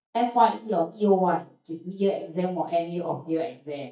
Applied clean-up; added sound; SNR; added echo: neural mask model DeepFilterNet 3.